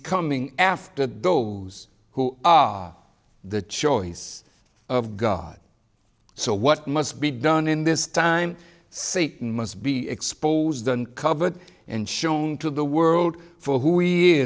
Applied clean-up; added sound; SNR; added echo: none; none; none; none.